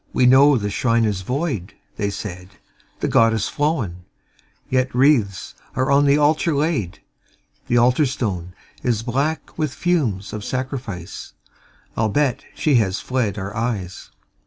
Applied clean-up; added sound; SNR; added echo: none; none; none; none.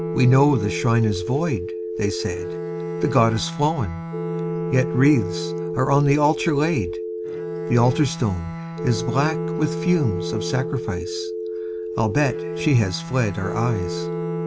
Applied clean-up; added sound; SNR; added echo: none; Telephone + Bowed string instrument; 5 dB; none.